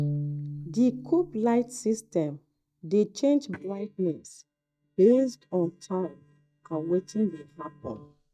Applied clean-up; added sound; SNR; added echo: neural mask model DeepFilterNet 3.